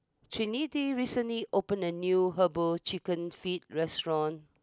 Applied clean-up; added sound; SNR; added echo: none; none; none; none.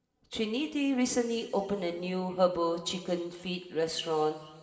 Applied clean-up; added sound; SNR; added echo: none; none; none; reverberation time 2.1 s.